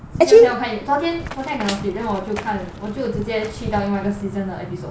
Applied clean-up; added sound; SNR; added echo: none; Snare drum + Run; 18 dB; none.